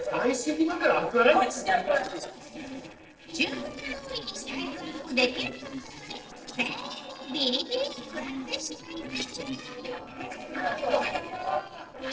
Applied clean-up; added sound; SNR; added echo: neural separator model SepFormer DNS4.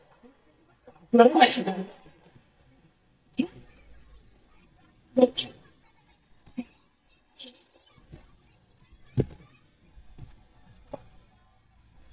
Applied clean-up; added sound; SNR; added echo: neural mask model DeepFilterNet 3.